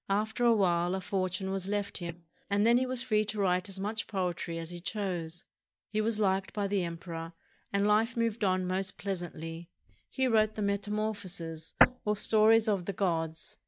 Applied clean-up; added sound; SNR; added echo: neural mask model DeepFilterNet 3.